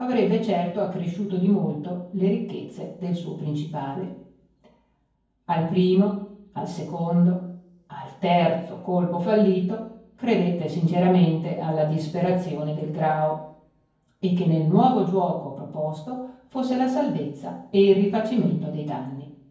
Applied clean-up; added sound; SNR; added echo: none; none; none; reverberation time 0.9 s.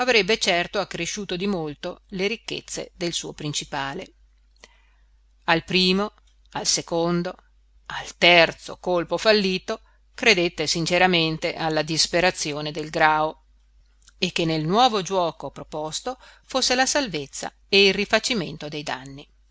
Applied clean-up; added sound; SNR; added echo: none; none; none; none.